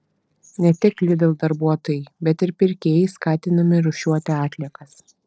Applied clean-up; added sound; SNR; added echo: neural separator model SepFormer DNS4.